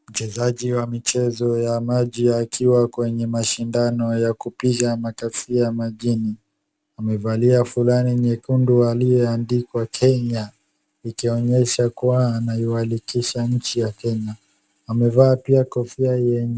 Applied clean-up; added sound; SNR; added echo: none; none; none; none.